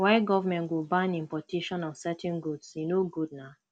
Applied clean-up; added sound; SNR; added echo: none; none; none; none.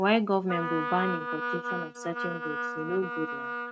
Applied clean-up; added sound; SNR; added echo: neural mask model RNNoise.